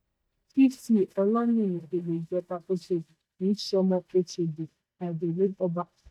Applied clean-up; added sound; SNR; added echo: neural mask model DeepFilterNet 3.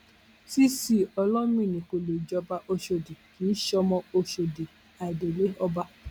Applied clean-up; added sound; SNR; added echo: none; none; none; none.